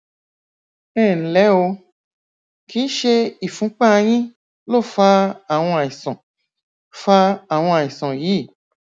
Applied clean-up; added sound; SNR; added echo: none; none; none; none.